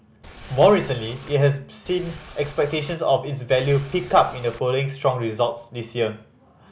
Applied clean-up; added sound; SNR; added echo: none; Boat, Water vehicle; 19 dB; none.